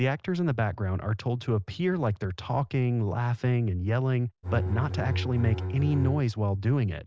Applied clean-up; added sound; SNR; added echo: none; Bowed string instrument; 3 dB; none.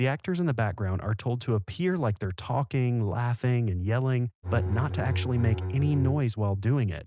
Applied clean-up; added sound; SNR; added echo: neural mask model RNNoise.